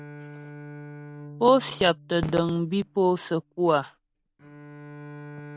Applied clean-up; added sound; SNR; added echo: none; Bowed string instrument + Fireworks; 16 dB; none.